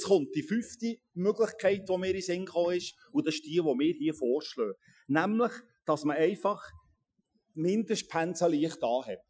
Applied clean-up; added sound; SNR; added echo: classical method Wiener filter.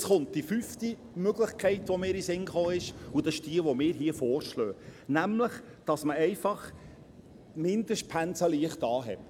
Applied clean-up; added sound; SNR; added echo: none; Thunder; 19 dB; none.